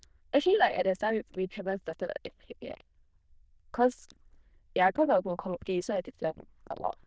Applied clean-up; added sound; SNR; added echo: neural diffusion model UNIVERSE++.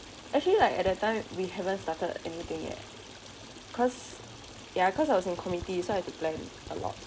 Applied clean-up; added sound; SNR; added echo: none; Stream; 15 dB; none.